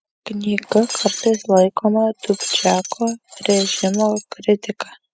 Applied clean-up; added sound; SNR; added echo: classical method spectral subtraction.